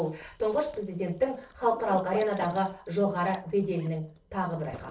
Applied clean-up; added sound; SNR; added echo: neural separator model SepFormer DNS4.